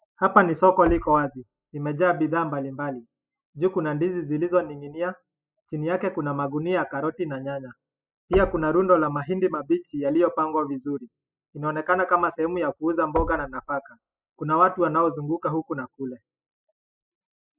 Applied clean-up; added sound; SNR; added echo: classical method spectral subtraction.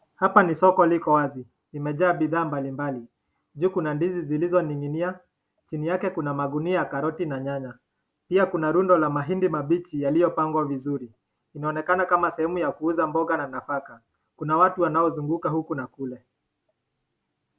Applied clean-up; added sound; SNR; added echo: none; none; none; none.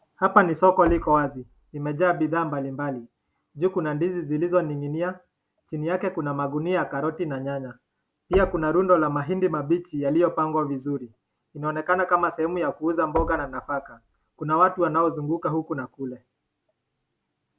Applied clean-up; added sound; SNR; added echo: none; Knock; 15 dB; none.